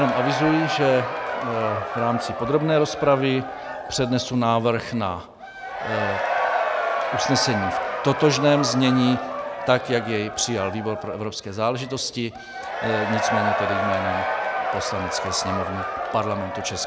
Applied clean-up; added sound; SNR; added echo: none; Crowd / Cheering; 3 dB; none.